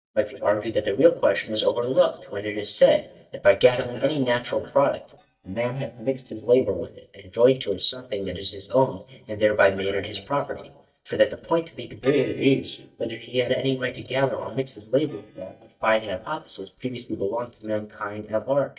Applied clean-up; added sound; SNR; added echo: neural mask model DeepFilterNet 3.